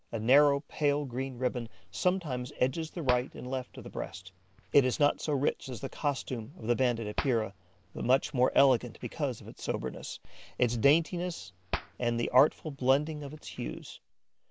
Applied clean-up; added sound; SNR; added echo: none; Hands; 15 dB; none.